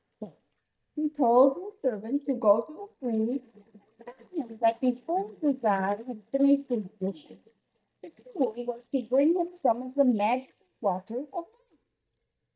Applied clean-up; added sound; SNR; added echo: neural mask model DeepFilterNet 3.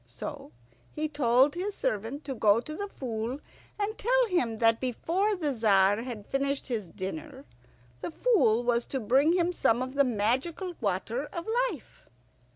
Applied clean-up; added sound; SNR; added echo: none; none; none; none.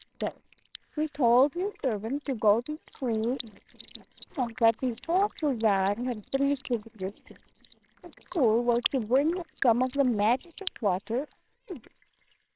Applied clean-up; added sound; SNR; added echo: neural separator model SepFormer WHAMR!.